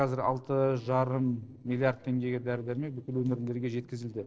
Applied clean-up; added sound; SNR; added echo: neural separator model SepFormer DNS4.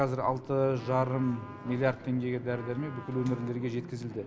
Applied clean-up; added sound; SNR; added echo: none; Trumpet; 19 dB; none.